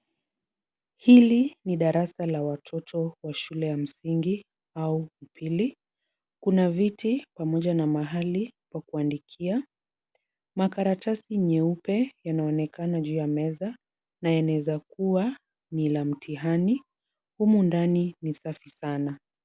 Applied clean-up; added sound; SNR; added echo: none; none; none; none.